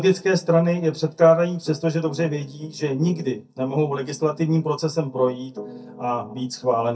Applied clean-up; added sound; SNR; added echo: neural mask model DeepFilterNet 3.